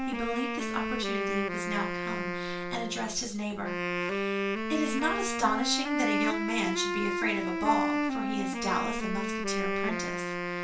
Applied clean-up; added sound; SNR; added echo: none; Wind instrument, woodwind instrument; -1 dB; reverberation time 0.3 s.